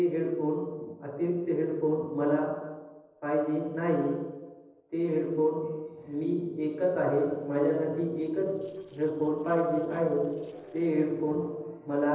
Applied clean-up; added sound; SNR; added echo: neural separator model SepFormer DNS4.